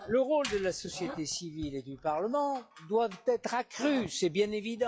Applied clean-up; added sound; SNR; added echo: classical method log-MMSE.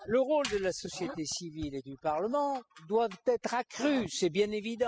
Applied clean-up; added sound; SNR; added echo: classical method spectral subtraction.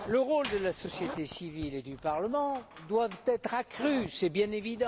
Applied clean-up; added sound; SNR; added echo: none; Zipper (clothing) + Slam; 14 dB; none.